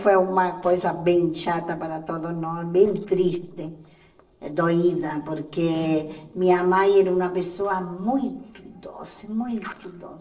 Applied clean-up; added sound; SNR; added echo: neural separator model SepFormer DNS4.